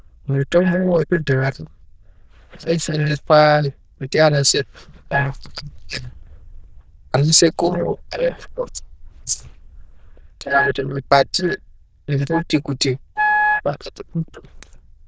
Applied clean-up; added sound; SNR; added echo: neural diffusion model UNIVERSE++.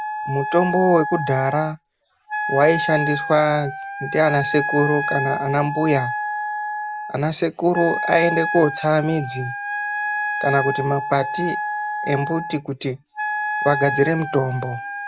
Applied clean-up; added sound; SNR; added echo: none; Wind instrument, woodwind instrument; 5 dB; none.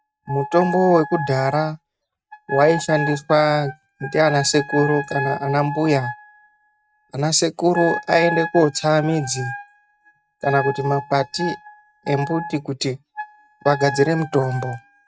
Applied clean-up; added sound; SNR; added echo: neural mask model RNNoise.